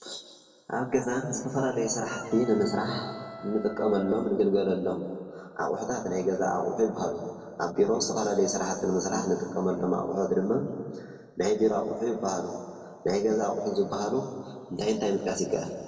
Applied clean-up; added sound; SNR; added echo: none; Wind instrument, woodwind instrument; 16 dB; reverberation time 1.7 s.